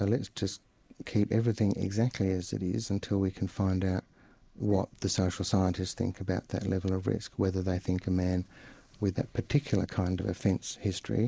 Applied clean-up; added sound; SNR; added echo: neural mask model Resemble Enhance denoiser.